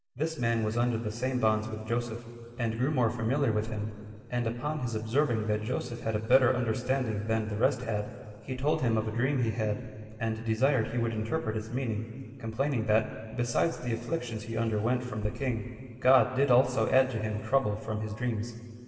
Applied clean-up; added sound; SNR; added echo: none; none; none; reverberation time 2.3 s.